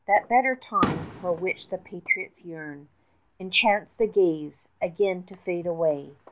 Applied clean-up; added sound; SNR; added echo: none; Fireworks; 13 dB; none.